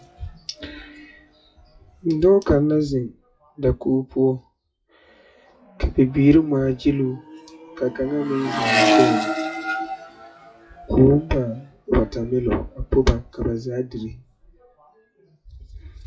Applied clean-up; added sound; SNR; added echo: classical method WPE with log-MMSE.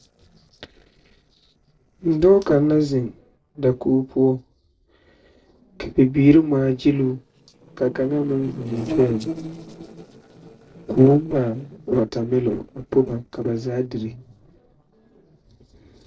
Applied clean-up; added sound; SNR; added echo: neural separator model SepFormer DNS4.